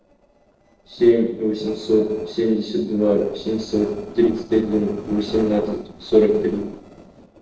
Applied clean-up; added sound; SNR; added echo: neural separator model SepFormer DNS4.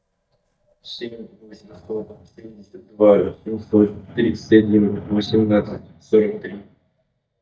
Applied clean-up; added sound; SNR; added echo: neural mask model DeepFilterNet 3.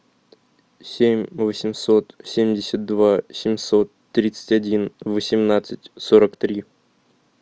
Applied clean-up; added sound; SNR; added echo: none; none; none; none.